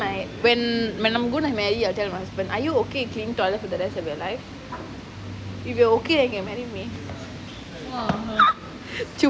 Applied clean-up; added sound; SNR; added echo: none; none; none; none.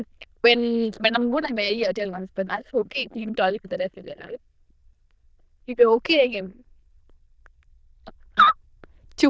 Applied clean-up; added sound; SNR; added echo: neural diffusion model UNIVERSE++.